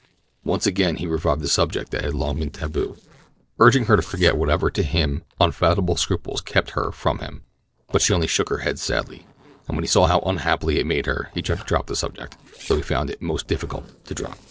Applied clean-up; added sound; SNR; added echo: neural separator model SepFormer DNS4.